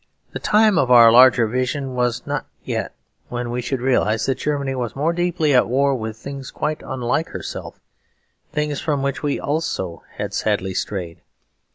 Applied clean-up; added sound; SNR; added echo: none; none; none; none.